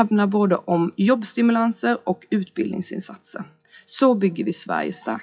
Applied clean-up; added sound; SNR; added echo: classical method WPE with log-MMSE.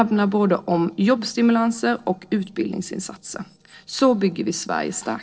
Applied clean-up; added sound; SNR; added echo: neural separator model SepFormer DNS4.